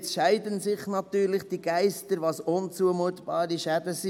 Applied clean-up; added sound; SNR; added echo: none; none; none; none.